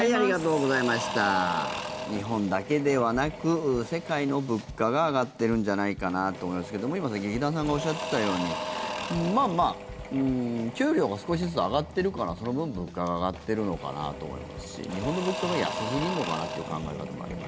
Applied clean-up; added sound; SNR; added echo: none; Engine / Drill / Mechanisms; 9 dB; none.